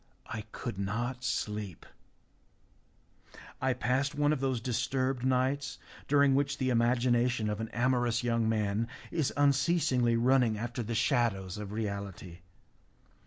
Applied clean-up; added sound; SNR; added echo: none; none; none; none.